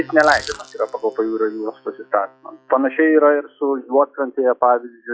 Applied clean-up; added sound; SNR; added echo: classical method log-MMSE.